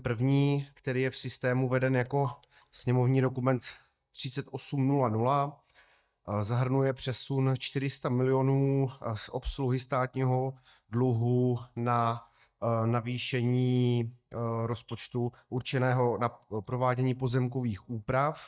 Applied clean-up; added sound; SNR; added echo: neural mask model DeepFilterNet 3.